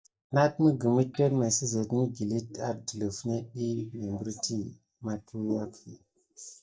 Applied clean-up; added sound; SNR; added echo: neural mask model DeepFilterNet 3.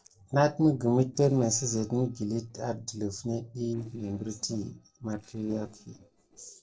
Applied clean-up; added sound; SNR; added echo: neural separator model SepFormer DNS4.